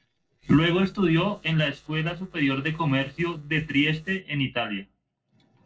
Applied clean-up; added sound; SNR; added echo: neural separator model SepFormer DNS4.